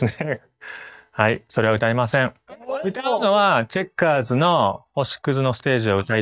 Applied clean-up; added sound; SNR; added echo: neural mask model DeepFilterNet 3.